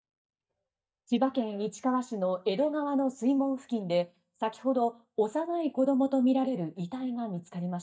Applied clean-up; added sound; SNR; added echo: neural mask model DeepFilterNet 3.